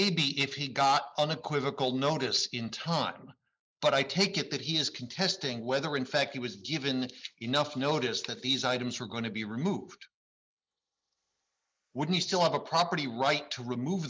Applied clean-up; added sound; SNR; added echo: neural mask model Resemble Enhance denoiser.